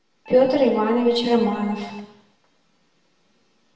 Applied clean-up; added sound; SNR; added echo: none; Doorbell; 19 dB; reverberation time 0.9 s.